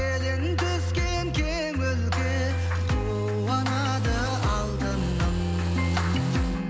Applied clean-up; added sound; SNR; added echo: none; Drill + Wind instrument, woodwind instrument; 16 dB; none.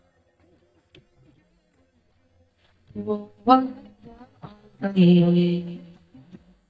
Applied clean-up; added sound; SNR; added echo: neural mask model DeepFilterNet 3.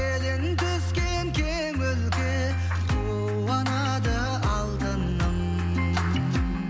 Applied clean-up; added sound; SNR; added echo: none; none; none; none.